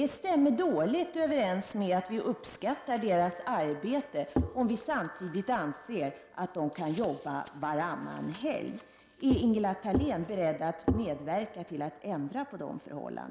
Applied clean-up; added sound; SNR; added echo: none; none; none; none.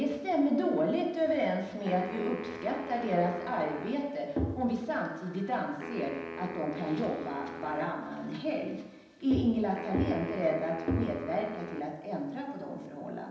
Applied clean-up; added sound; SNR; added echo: none; Wind instrument, woodwind instrument; 13 dB; reverberation time 0.9 s.